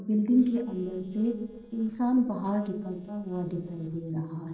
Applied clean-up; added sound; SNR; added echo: neural separator model SepFormer DNS4.